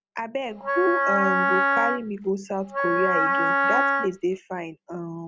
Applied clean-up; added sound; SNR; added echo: none; Wind instrument, woodwind instrument; -5 dB; none.